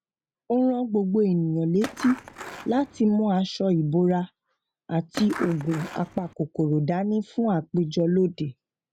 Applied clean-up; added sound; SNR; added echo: none; Skateboard; 12 dB; none.